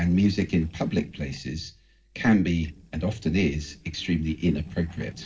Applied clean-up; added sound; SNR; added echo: neural separator model SepFormer DNS4.